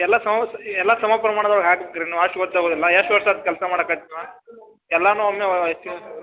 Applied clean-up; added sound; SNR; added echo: none; none; none; none.